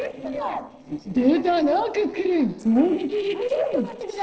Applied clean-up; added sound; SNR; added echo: neural separator model SepFormer DNS4.